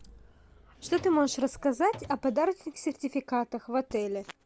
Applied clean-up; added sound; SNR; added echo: none; Drawer open or close; 19 dB; none.